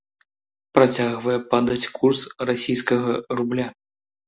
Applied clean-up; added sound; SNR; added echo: none; none; none; none.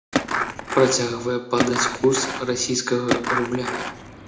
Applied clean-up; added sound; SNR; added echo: none; Skateboard; 3 dB; reverberation time 0.6 s.